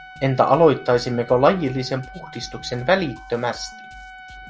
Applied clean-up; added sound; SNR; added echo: none; Trumpet + Drum kit; 18 dB; none.